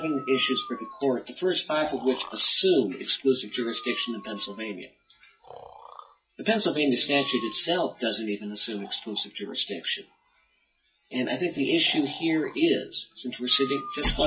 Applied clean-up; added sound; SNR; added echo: classical method WPE with log-MMSE.